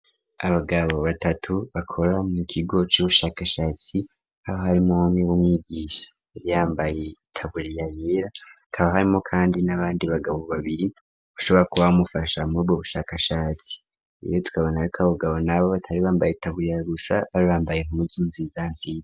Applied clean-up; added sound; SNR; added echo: none; none; none; none.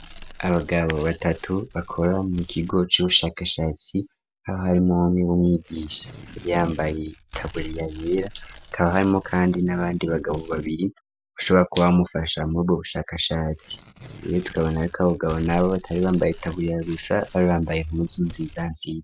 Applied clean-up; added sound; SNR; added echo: none; Tearing; 19 dB; none.